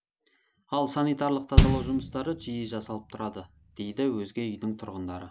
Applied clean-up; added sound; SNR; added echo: none; Bass drum; -3 dB; none.